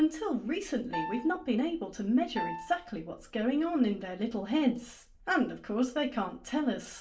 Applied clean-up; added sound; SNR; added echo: none; Piano; 11 dB; reverberation time 0.3 s.